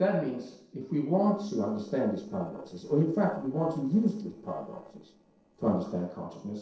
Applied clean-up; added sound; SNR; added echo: neural separator model SepFormer DNS4.